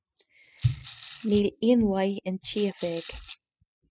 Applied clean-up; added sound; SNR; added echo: classical method spectral subtraction.